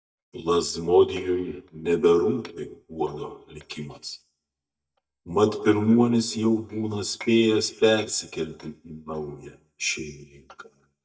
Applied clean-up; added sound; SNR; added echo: neural mask model DeepFilterNet 3.